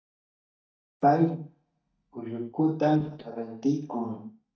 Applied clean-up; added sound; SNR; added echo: neural mask model DeepFilterNet 3.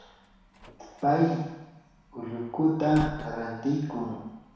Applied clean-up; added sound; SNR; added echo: none; Slam; 17 dB; reverberation time 1.1 s.